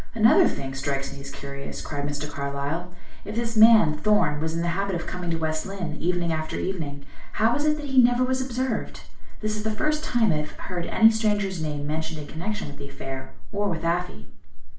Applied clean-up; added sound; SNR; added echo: none; none; none; reverberation time 0.4 s.